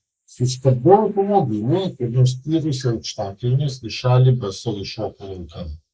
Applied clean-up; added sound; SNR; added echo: neural mask model Resemble Enhance denoiser.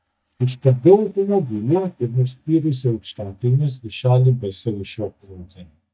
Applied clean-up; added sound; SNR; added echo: neural mask model DeepFilterNet 3.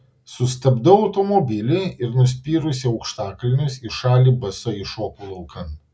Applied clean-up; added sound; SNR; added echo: none; none; none; none.